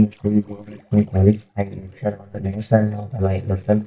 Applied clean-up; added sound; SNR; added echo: neural mask model DeepFilterNet 3.